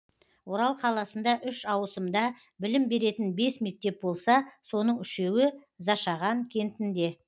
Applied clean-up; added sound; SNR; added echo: none; none; none; none.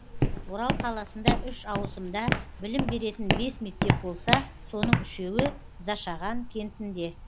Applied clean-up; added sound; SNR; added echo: none; Walk, footsteps; -3 dB; none.